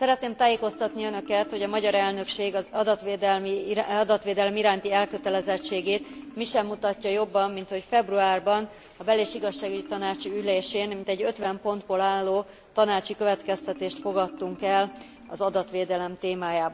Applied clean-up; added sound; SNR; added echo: none; Marimba, xylophone; 19 dB; none.